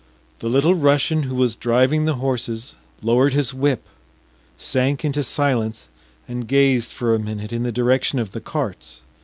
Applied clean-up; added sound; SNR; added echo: none; none; none; none.